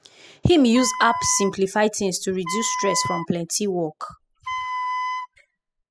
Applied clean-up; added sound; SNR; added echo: classical method spectral subtraction.